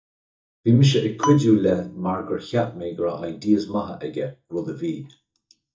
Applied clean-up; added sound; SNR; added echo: neural mask model DeepFilterNet 3.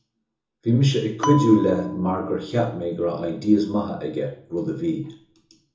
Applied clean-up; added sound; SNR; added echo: none; Bell; 9 dB; reverberation time 0.7 s.